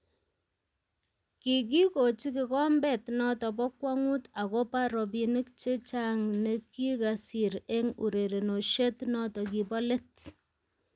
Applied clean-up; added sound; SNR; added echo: none; none; none; none.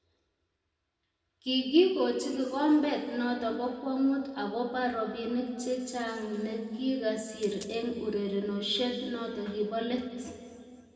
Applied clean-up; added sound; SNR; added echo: none; Coin (dropping); 19 dB; reverberation time 1.9 s.